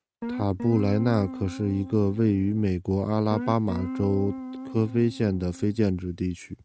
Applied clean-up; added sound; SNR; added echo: neural mask model RNNoise.